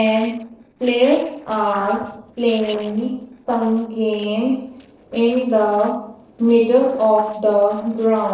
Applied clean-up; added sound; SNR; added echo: neural separator model SepFormer DNS4.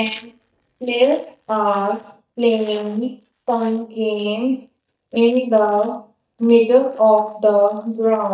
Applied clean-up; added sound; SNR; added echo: neural mask model DeepFilterNet 3.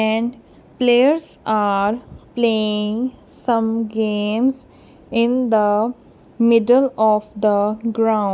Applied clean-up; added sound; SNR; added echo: none; none; none; none.